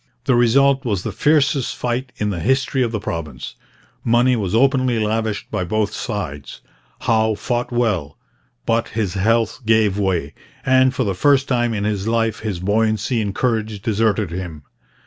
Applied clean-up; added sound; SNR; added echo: none; none; none; none.